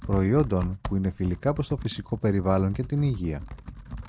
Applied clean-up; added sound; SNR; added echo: none; Computer keyboard; 12 dB; none.